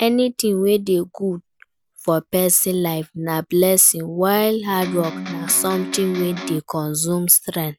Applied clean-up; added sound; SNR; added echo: none; Electric guitar; 10 dB; none.